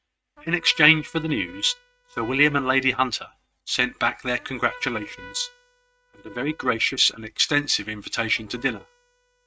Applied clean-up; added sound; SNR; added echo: neural mask model RNNoise.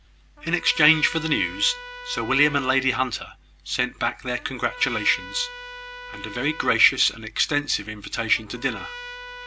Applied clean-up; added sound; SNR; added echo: none; Trumpet; 15 dB; none.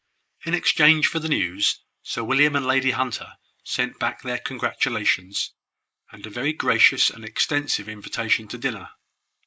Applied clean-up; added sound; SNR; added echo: neural mask model Resemble Enhance denoiser.